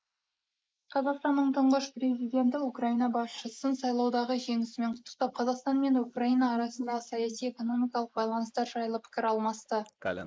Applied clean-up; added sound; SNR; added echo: neural mask model Resemble Enhance denoiser.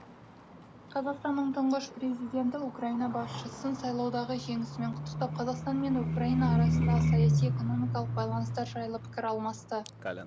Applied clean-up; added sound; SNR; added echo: none; Livestock, farm animals, working animals; -1 dB; none.